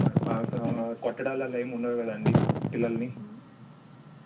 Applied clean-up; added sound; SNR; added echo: none; Wind / Fire; -2 dB; reverberation time 0.2 s.